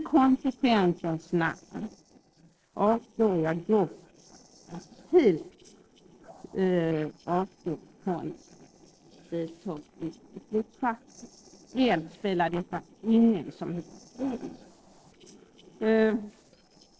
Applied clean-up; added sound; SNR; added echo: neural separator model SepFormer DNS4.